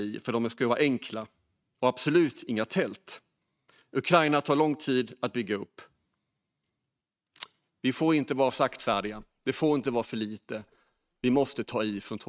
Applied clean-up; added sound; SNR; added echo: neural mask model RNNoise.